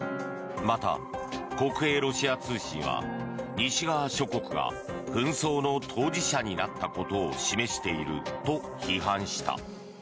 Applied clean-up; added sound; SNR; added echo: none; none; none; none.